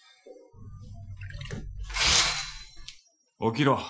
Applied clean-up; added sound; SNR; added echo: classical method Wiener filter.